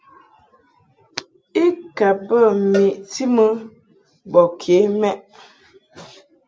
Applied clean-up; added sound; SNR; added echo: none; Cowbell; 17 dB; none.